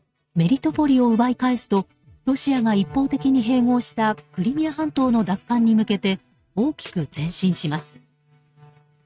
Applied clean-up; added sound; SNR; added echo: neural mask model RNNoise.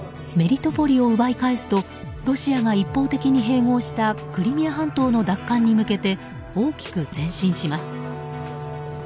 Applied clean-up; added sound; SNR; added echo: none; Wind instrument, woodwind instrument; 14 dB; none.